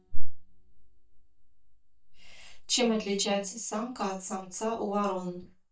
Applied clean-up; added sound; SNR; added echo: neural mask model DeepFilterNet 3.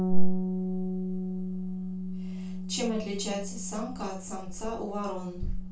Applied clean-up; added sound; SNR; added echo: none; Bass guitar; 8 dB; reverberation time 0.2 s.